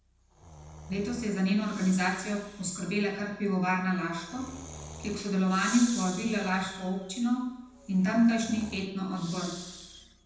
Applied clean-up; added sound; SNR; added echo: none; Breathing; 16 dB; reverberation time 0.9 s.